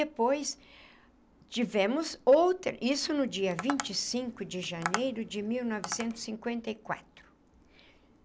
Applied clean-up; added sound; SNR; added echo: none; Tap; 9 dB; none.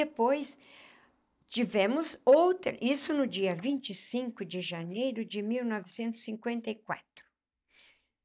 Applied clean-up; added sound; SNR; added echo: neural mask model DeepFilterNet 3.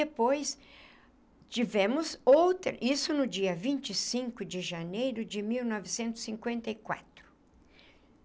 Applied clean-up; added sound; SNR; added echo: none; none; none; none.